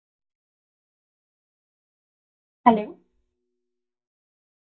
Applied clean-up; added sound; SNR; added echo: neural mask model DeepFilterNet 3.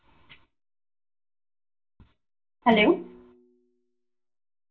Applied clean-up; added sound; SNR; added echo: none; Snare drum; 10 dB; reverberation time 0.2 s.